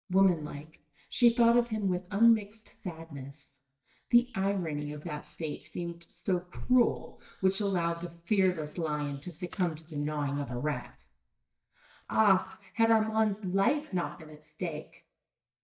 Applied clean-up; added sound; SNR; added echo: neural mask model DeepFilterNet 3.